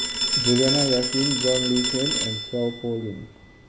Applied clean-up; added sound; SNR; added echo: none; Telephone; 1 dB; none.